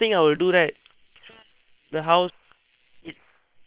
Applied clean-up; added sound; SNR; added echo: neural separator model SepFormer WHAM!.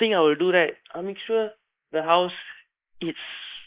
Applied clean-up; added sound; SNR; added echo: neural mask model Resemble Enhance denoiser.